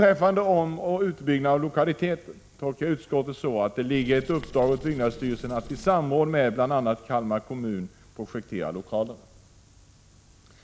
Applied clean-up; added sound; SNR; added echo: none; Writing; 16 dB; none.